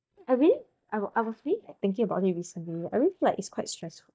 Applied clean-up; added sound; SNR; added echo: neural mask model DeepFilterNet 3.